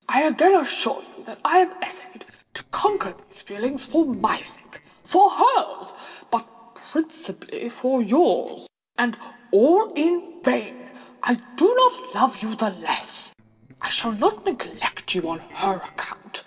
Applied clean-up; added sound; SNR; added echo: neural separator model SepFormer DNS4.